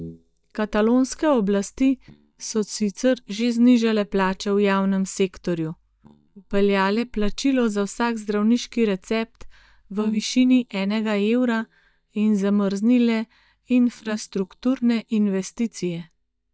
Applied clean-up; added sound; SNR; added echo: neural mask model DeepFilterNet 3.